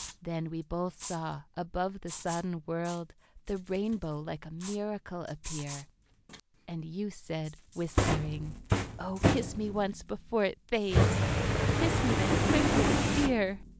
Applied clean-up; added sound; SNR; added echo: none; Fire; -2 dB; none.